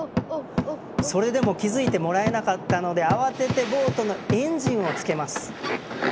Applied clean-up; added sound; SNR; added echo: none; none; none; none.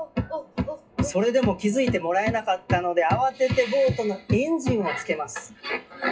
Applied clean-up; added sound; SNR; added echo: classical method WPE with log-MMSE.